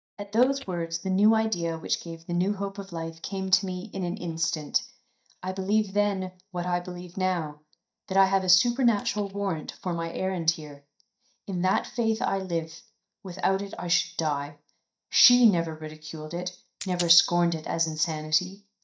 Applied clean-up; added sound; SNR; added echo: neural mask model DeepFilterNet 3.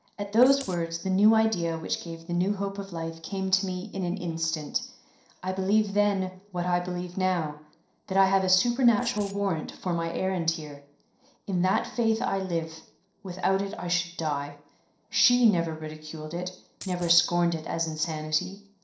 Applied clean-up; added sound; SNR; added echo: neural separator model SepFormer DNS4.